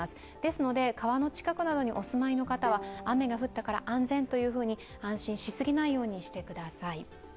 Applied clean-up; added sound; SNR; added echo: none; Bowed string instrument; 19 dB; none.